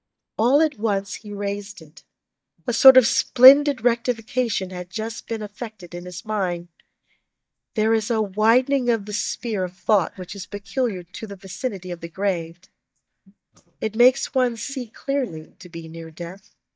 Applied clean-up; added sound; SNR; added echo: neural mask model DeepFilterNet 3.